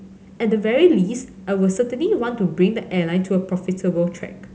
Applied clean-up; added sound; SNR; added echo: none; none; none; none.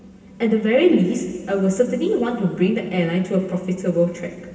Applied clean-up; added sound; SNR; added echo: none; none; none; reverberation time 2.0 s.